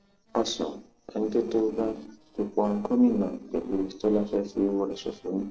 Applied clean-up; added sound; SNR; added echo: neural separator model SepFormer DNS4.